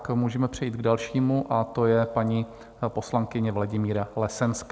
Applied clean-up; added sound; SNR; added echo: none; none; none; none.